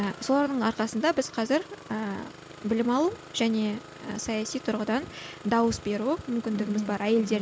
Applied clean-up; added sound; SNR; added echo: none; Engine starting; 18 dB; none.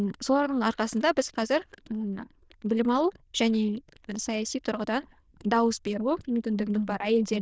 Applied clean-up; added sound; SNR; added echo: neural diffusion model UNIVERSE++.